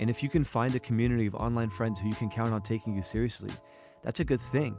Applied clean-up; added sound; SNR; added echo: none; none; none; none.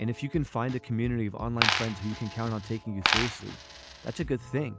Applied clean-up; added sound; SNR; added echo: none; Coin (dropping); 0 dB; none.